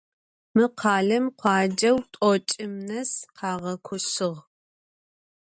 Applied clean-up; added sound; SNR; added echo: none; none; none; none.